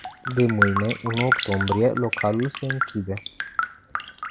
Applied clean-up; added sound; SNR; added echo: none; Raindrop; 3 dB; none.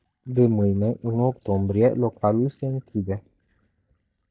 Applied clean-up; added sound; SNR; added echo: neural mask model DeepFilterNet 3.